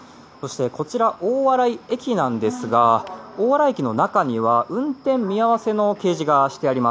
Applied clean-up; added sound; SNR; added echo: none; none; none; none.